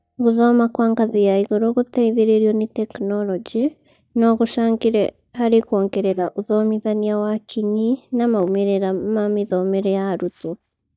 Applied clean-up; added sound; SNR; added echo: neural mask model DeepFilterNet 3.